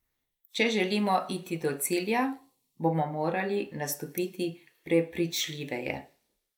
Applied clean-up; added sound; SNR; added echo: neural mask model Resemble Enhance denoiser.